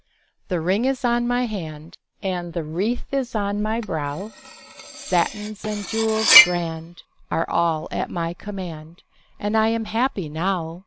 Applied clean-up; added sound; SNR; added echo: none; Cutlery, silverware; 0 dB; none.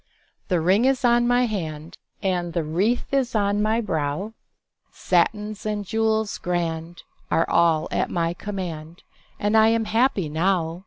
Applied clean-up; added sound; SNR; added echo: none; none; none; none.